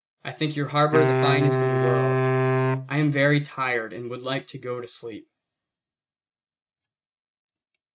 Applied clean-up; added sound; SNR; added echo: neural mask model RNNoise.